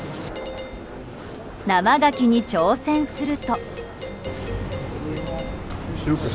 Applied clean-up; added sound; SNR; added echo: none; Doorbell; 14 dB; none.